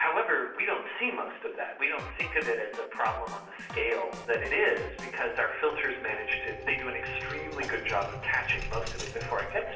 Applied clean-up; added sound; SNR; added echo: none; Drum kit; 13 dB; reverberation time 0.7 s.